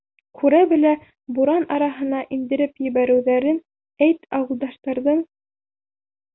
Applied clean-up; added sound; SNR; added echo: none; none; none; none.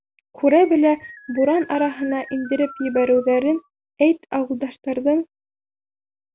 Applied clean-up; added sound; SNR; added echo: none; Keyboard (musical); 19 dB; none.